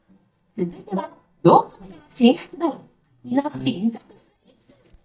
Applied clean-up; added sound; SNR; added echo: neural mask model DeepFilterNet 3.